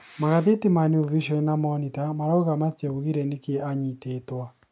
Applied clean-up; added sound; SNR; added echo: none; none; none; none.